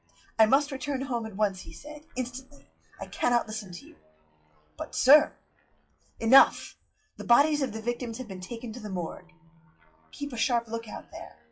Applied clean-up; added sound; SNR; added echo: classical method WPE with log-MMSE.